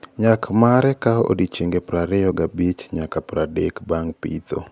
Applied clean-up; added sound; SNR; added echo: none; none; none; none.